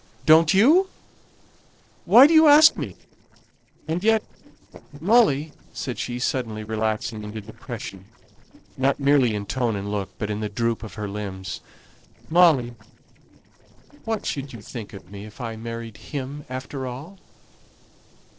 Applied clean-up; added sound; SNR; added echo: neural separator model SepFormer DNS4.